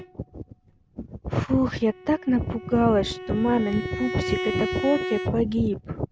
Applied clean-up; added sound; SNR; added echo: none; Bowed string instrument; 9 dB; none.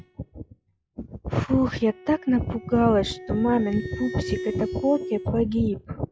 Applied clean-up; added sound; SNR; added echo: classical method log-MMSE.